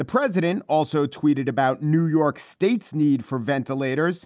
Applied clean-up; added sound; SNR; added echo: none; none; none; none.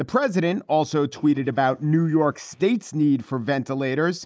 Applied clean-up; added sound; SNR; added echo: neural mask model Resemble Enhance denoiser.